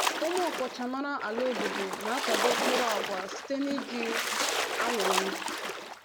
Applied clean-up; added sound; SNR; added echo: none; Splash, splatter; -2 dB; none.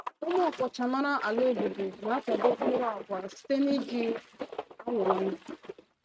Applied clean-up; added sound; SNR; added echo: neural mask model RNNoise.